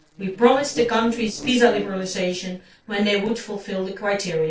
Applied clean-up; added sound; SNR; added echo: neural separator model SepFormer DNS4.